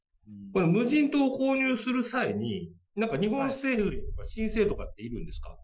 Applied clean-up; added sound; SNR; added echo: classical method Wiener filter.